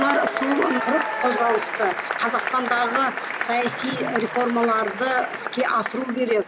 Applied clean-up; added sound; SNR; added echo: none; Applause / Crowd / Cheering; 4 dB; none.